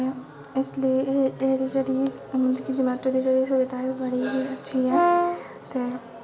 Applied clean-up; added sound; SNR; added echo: none; Brass instrument; -1 dB; reverberation time 1.2 s.